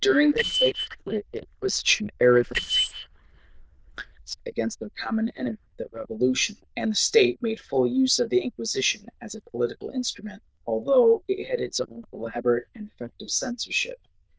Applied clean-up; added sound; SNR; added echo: neural diffusion model UNIVERSE++.